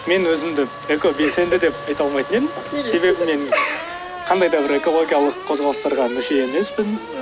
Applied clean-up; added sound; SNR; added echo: none; Race car, auto racing / Accelerating, revving, vroom; 11 dB; none.